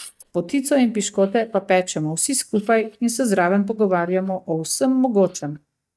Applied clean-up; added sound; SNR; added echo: neural mask model DeepFilterNet 3.